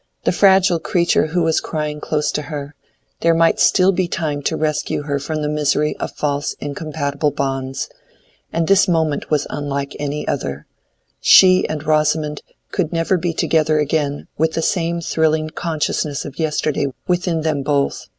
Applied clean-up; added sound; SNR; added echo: none; none; none; none.